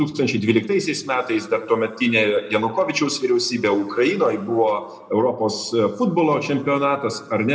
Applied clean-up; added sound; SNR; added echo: none; none; none; reverberation time 1.5 s.